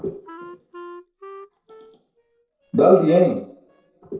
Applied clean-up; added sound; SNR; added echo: neural separator model SepFormer DNS4.